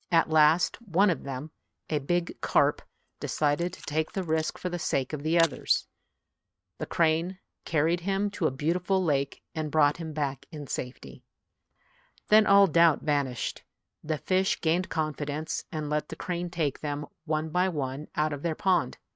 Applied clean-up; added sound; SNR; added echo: neural mask model RNNoise.